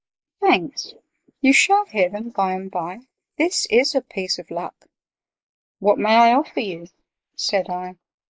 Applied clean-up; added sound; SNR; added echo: neural mask model Resemble Enhance denoiser.